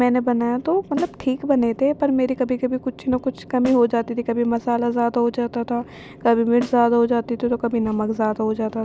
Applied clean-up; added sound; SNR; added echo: none; Snare drum; 17 dB; none.